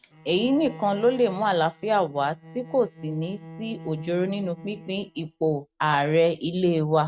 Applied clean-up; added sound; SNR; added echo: neural mask model RNNoise.